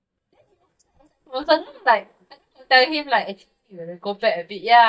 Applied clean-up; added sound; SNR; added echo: neural mask model DeepFilterNet 3.